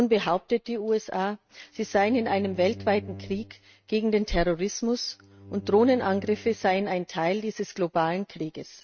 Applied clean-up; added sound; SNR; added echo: neural mask model RNNoise.